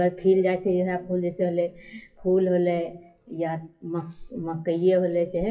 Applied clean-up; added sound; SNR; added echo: classical method WPE with log-MMSE.